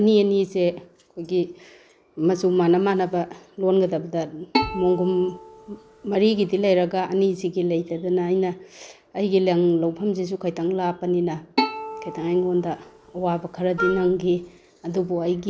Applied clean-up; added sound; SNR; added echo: none; Wind instrument, woodwind instrument + Bowed string instrument; 8 dB; none.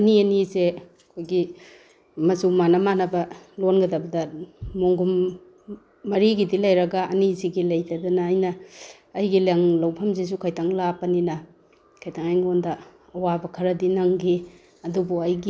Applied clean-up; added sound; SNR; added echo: none; none; none; none.